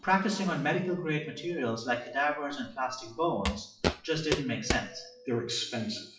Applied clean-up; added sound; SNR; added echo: classical method WPE with log-MMSE.